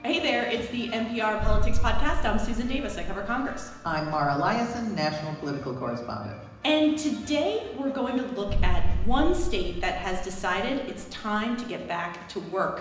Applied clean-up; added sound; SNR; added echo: none; Boom; -3 dB; reverberation time 1.0 s.